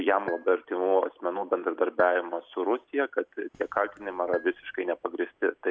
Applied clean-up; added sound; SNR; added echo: none; Chink, clink; 14 dB; none.